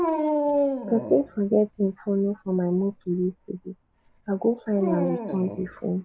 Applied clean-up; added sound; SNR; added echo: none; Dog; 4 dB; none.